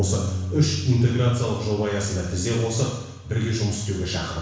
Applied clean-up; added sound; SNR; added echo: none; Bass guitar; 9 dB; reverberation time 1.1 s.